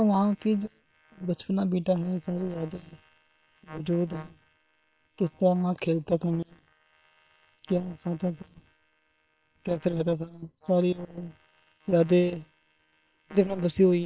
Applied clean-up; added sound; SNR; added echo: neural separator model SepFormer WHAM!.